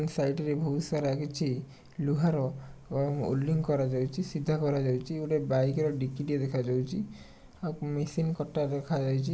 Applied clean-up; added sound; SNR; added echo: none; none; none; none.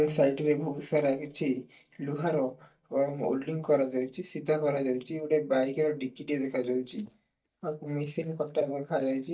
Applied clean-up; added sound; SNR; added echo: neural mask model DeepFilterNet 3.